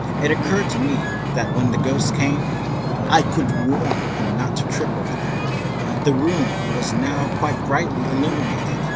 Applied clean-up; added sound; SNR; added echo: none; Wind / Ocean; -2 dB; none.